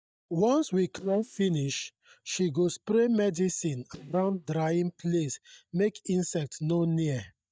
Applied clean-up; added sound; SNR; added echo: neural mask model DeepFilterNet 3.